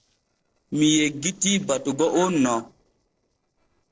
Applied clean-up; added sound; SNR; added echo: neural separator model SepFormer DNS4.